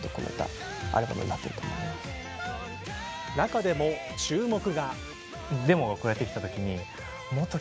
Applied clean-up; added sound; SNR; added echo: none; Wind instrument, woodwind instrument; 12 dB; none.